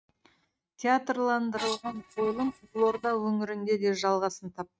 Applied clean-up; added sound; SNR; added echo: neural mask model RNNoise.